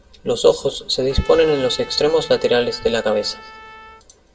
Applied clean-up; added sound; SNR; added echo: none; Trumpet; 19 dB; reverberation time 1.0 s.